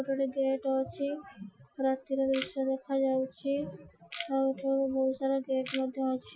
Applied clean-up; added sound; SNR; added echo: classical method Wiener filter.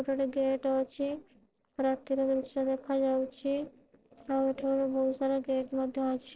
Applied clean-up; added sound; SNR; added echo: neural separator model SepFormer DNS4.